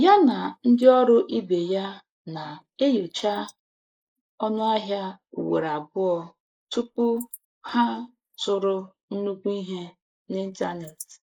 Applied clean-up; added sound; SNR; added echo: neural mask model Resemble Enhance denoiser.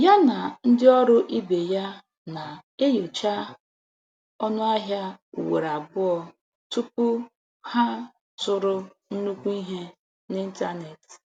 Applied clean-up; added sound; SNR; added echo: none; none; none; none.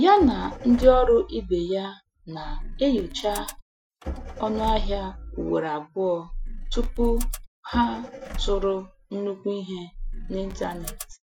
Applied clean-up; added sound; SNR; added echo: classical method Wiener filter.